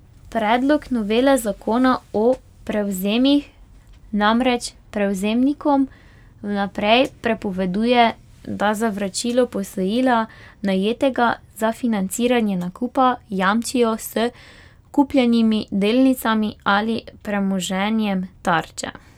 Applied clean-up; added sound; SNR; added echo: none; none; none; none.